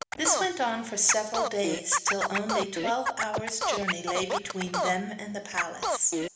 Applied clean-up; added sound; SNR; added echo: none; Scratching (performance technique); 2 dB; reverberation time 1.0 s.